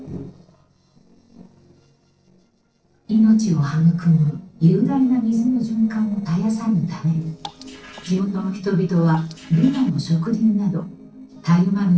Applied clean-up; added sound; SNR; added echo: neural separator model SepFormer DNS4.